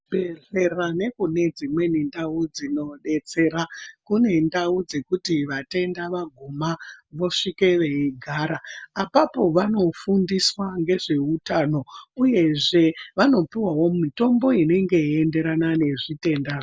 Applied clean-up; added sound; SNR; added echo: none; none; none; none.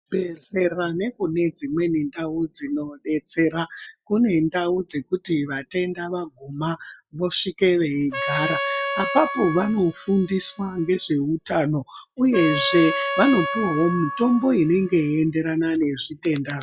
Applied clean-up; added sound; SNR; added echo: classical method log-MMSE.